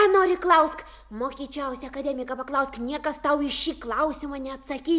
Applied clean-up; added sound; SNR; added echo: none; none; none; none.